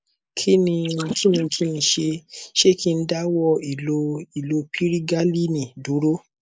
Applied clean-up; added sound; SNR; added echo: neural mask model Resemble Enhance denoiser.